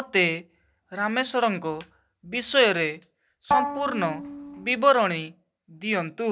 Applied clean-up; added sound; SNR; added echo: none; Bowed string instrument; 3 dB; none.